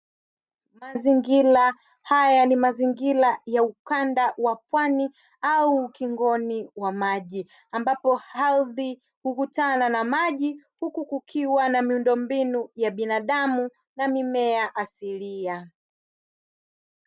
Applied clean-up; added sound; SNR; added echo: none; none; none; none.